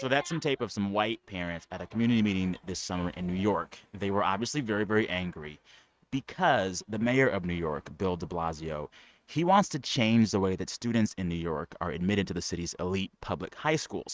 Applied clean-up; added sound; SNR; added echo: neural mask model RNNoise.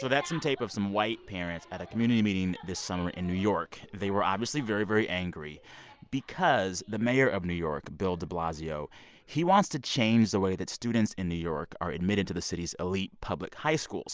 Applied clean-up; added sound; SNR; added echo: none; none; none; none.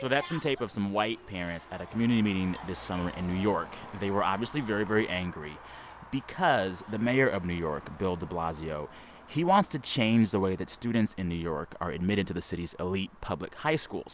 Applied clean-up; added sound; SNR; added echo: none; Traffic noise, roadway noise; 19 dB; none.